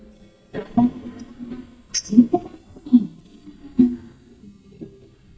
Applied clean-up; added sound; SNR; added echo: neural mask model DeepFilterNet 3.